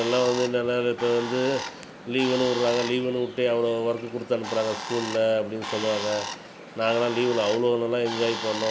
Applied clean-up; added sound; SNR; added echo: none; Bird; 11 dB; none.